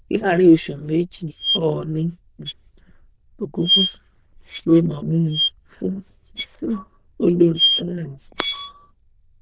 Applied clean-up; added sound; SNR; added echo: neural diffusion model UNIVERSE++.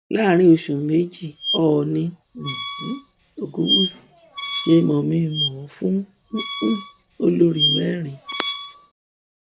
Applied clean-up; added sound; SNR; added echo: none; Squeak; 6 dB; none.